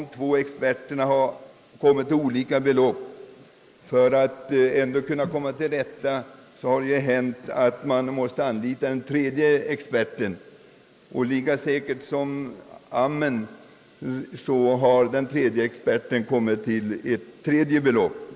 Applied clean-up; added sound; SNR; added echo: neural mask model Resemble Enhance denoiser.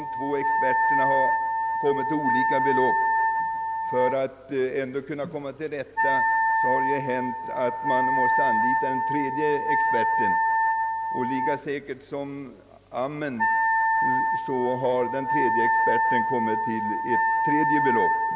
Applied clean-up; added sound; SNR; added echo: none; Wind instrument, woodwind instrument; -5 dB; none.